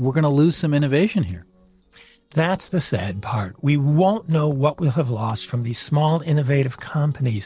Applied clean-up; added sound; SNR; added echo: neural separator model SepFormer DNS4.